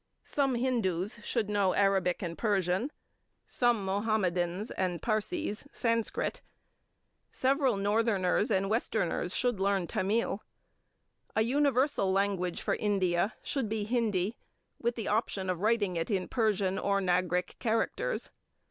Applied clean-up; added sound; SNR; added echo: none; none; none; none.